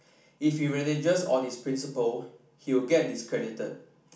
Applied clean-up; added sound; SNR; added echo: none; none; none; reverberation time 0.4 s.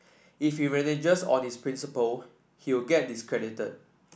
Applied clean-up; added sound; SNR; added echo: none; none; none; none.